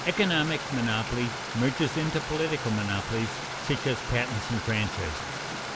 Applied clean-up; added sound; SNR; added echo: none; Stream; 5 dB; none.